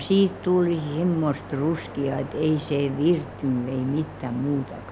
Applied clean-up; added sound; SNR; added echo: none; Waves, surf; 16 dB; none.